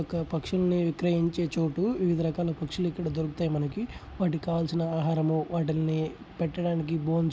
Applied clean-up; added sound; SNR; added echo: none; none; none; none.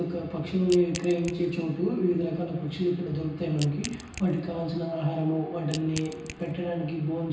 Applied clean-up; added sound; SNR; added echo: none; Crack / Crushing; 15 dB; reverberation time 0.9 s.